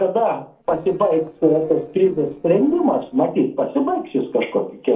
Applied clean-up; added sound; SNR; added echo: neural separator model SepFormer DNS4.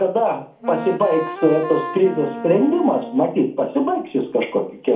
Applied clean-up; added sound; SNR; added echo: none; Wind instrument, woodwind instrument; 11 dB; reverberation time 0.4 s.